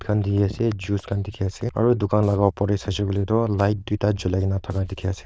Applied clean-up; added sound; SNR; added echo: neural diffusion model UNIVERSE++.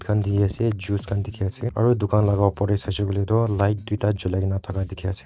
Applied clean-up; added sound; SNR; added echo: neural mask model RNNoise.